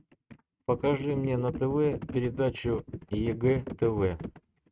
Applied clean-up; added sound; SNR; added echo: neural mask model RNNoise.